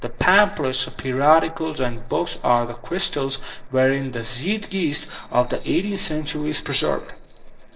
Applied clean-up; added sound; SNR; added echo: neural separator model SepFormer DNS4.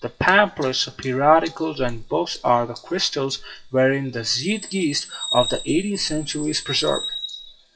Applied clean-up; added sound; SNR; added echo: classical method WPE with log-MMSE.